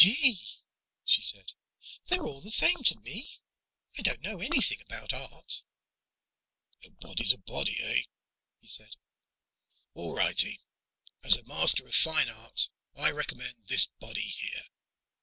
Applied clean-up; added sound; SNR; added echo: none; none; none; none.